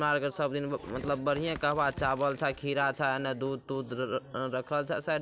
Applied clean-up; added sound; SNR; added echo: none; Tearing; 16 dB; none.